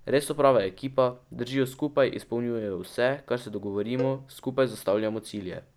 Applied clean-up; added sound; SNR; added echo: none; Cowbell; 14 dB; none.